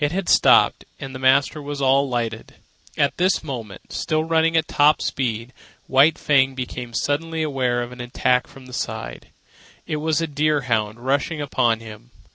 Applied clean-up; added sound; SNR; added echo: none; none; none; none.